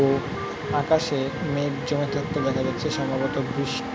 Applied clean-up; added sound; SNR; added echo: none; Wind instrument, woodwind instrument; 11 dB; none.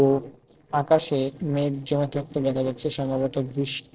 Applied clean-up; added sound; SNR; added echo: neural separator model SepFormer DNS4.